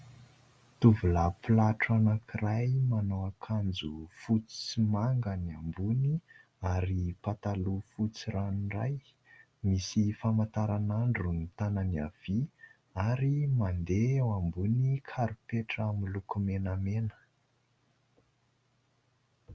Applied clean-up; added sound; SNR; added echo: none; none; none; none.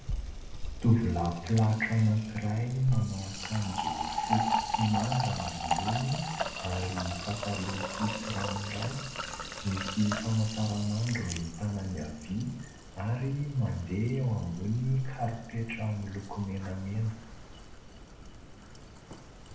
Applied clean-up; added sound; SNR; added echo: none; Fill (with liquid); 6 dB; reverberation time 0.7 s.